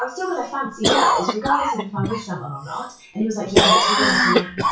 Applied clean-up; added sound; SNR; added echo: classical method WPE with log-MMSE.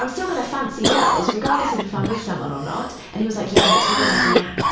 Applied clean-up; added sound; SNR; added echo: none; Cough; -3 dB; reverberation time 0.6 s.